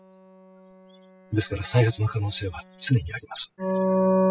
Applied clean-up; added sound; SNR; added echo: classical method spectral subtraction.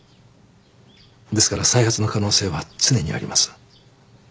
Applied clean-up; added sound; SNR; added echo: none; none; none; none.